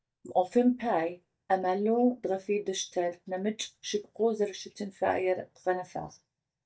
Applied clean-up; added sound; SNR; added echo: neural mask model DeepFilterNet 3.